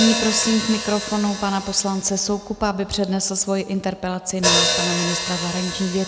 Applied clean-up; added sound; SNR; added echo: none; Hi-hat; 4 dB; none.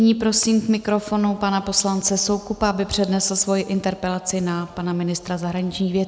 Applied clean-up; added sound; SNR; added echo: none; none; none; none.